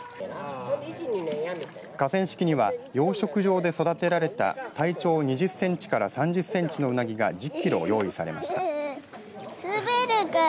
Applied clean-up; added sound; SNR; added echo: none; none; none; none.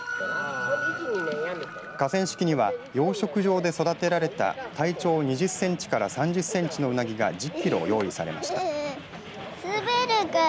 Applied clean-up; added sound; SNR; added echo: none; Train; 12 dB; none.